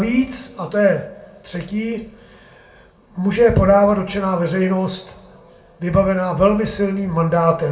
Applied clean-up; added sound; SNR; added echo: none; none; none; reverberation time 0.3 s.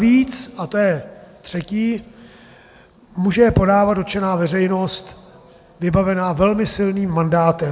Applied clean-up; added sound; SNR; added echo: none; none; none; none.